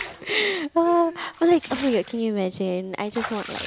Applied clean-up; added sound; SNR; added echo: none; Bathtub (filling or washing) / Water / Liquid; 15 dB; none.